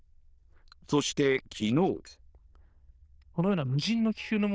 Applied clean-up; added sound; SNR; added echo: neural diffusion model UNIVERSE++.